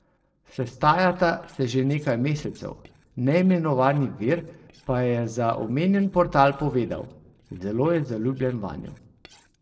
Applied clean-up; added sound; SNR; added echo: neural separator model SepFormer DNS4.